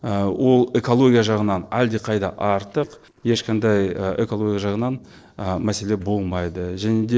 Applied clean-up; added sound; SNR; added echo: neural separator model SepFormer DNS4.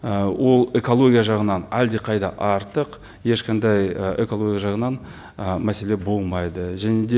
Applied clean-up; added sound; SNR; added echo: none; none; none; none.